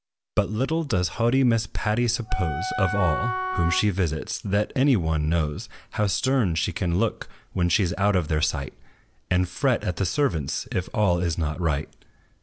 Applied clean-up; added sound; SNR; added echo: none; Wind instrument, woodwind instrument; 5 dB; none.